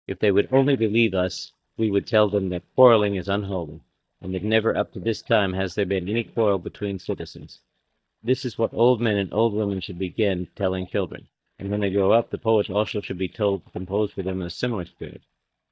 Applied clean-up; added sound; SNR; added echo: neural mask model DeepFilterNet 3.